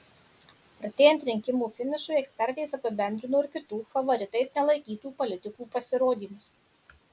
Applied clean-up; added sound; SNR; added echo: none; none; none; none.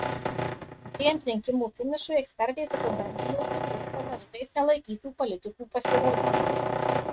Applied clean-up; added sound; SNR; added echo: neural mask model RNNoise.